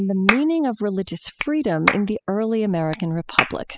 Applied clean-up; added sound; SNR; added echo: classical method spectral subtraction.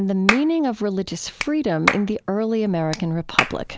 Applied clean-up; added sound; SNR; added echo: none; Clapping; 5 dB; none.